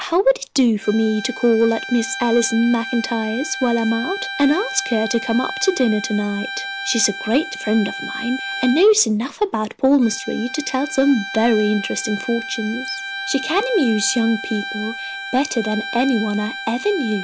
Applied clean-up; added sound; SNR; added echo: none; Bowed string instrument; 10 dB; none.